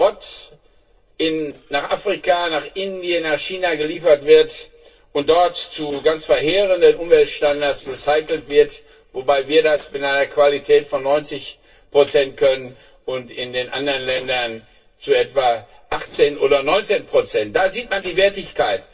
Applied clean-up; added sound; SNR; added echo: neural separator model SepFormer DNS4.